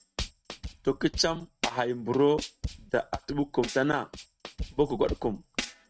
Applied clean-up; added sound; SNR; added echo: neural mask model RNNoise.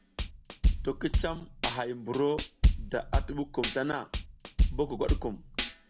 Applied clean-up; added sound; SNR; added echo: none; Tambourine / Drum / Drum kit; -4 dB; none.